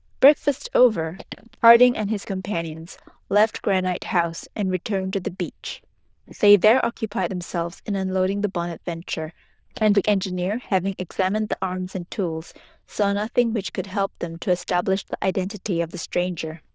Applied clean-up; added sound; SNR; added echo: neural diffusion model UNIVERSE++.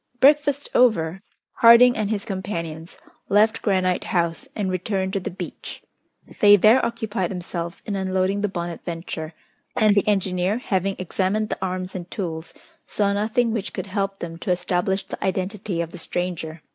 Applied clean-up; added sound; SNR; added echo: neural mask model Resemble Enhance denoiser.